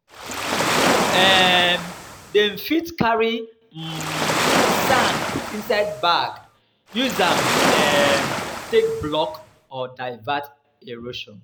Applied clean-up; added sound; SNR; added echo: none; Waves, surf; 0 dB; none.